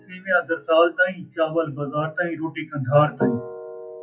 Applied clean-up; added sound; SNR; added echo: classical method WPE with log-MMSE.